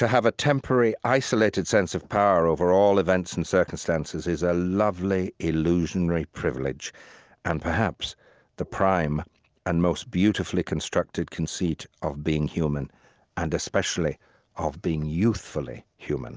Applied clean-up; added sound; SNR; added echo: none; none; none; none.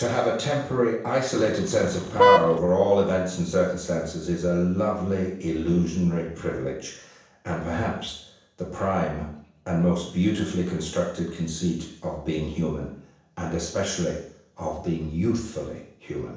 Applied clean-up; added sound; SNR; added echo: none; Vehicle horn, car horn, honking; -4 dB; reverberation time 0.7 s.